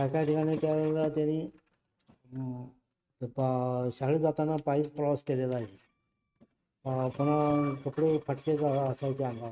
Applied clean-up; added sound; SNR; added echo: neural mask model RNNoise.